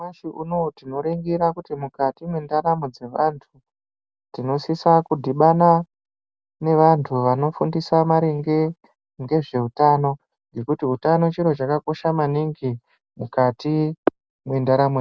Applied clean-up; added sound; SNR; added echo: none; none; none; none.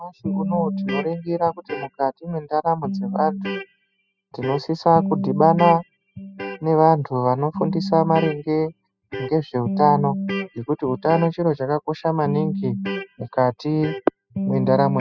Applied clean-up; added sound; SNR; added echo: classical method spectral subtraction.